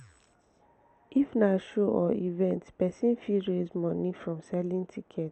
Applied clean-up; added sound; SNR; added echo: none; none; none; none.